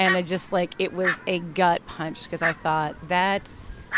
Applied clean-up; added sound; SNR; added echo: none; Fowl; 6 dB; none.